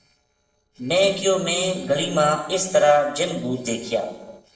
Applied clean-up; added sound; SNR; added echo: neural separator model SepFormer DNS4.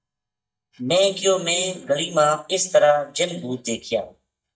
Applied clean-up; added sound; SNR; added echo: neural mask model DeepFilterNet 3.